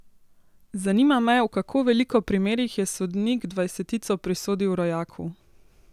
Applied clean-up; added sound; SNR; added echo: none; none; none; none.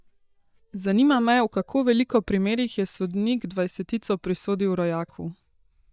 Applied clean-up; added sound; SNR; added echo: neural mask model DeepFilterNet 3.